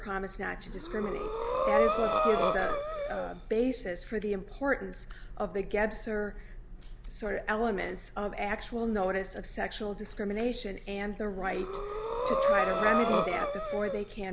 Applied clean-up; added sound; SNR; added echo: none; Breathing; -2 dB; none.